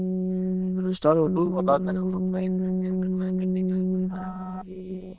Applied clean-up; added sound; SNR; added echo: neural diffusion model UNIVERSE++.